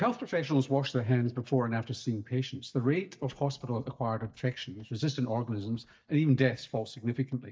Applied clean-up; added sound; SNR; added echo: neural mask model DeepFilterNet 3.